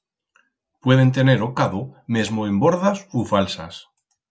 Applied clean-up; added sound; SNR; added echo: none; none; none; none.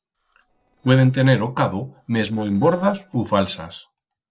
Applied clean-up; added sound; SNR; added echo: neural separator model SepFormer DNS4.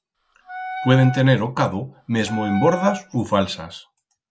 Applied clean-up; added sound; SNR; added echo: none; Wind instrument, woodwind instrument; 11 dB; none.